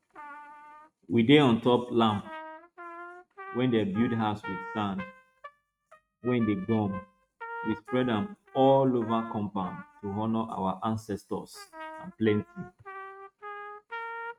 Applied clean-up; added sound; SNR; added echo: neural mask model RNNoise.